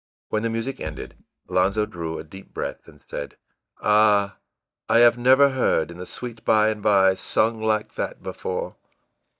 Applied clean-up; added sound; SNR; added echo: neural mask model DeepFilterNet 3.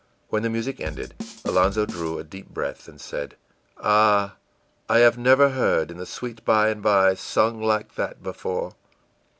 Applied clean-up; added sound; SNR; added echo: none; Bass drum / Snare drum / Drum kit; 11 dB; none.